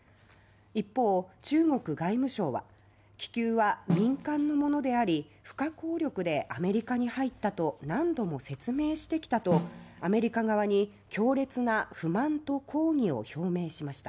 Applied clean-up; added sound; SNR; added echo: none; Snare drum; 5 dB; none.